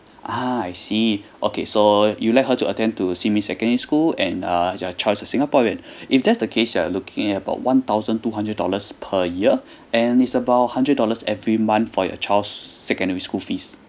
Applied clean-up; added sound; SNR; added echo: none; none; none; none.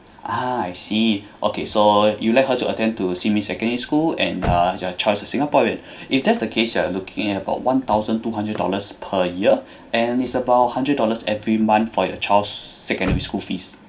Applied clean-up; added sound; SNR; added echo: none; Slam / Car; 17 dB; reverberation time 0.5 s.